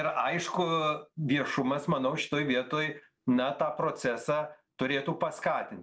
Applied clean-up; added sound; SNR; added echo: none; none; none; none.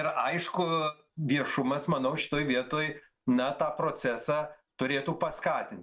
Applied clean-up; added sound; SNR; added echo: neural mask model RNNoise.